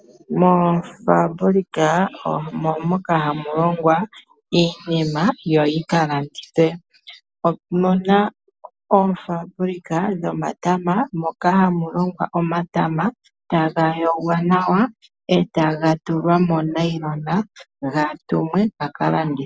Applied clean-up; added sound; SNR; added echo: none; none; none; none.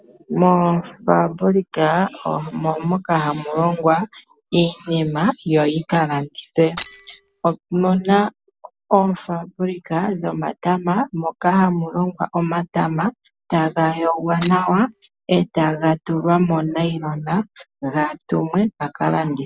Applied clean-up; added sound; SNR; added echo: none; Shatter; 11 dB; none.